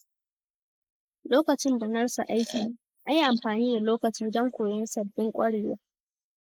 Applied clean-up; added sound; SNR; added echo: neural mask model Resemble Enhance denoiser.